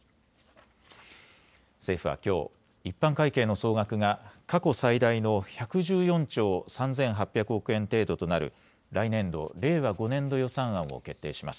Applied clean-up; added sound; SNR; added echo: none; none; none; none.